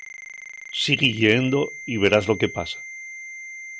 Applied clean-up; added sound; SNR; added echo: none; Ringtone; 14 dB; none.